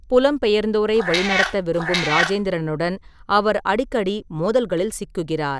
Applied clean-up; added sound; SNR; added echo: none; Meow; 2 dB; none.